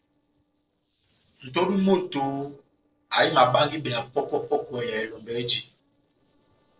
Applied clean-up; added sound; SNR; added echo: neural separator model SepFormer DNS4.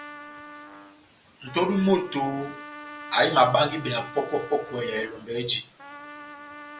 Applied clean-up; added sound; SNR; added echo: none; Trumpet; 15 dB; none.